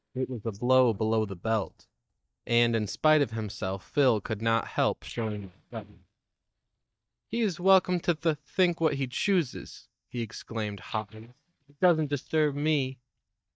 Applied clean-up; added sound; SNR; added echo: neural mask model DeepFilterNet 3.